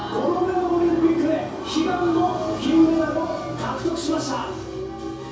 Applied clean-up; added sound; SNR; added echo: none; none; none; reverberation time 0.6 s.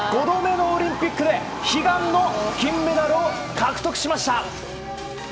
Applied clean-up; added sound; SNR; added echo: none; none; none; none.